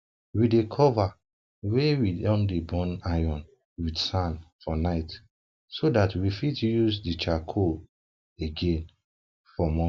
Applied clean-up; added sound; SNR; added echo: none; none; none; none.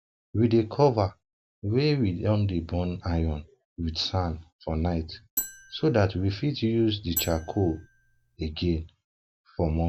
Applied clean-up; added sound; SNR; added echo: none; Marimba, xylophone; 11 dB; none.